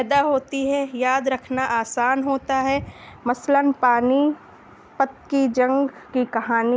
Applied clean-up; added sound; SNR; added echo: none; none; none; none.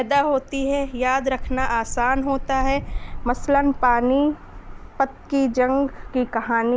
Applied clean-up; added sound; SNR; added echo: none; Wind; 9 dB; none.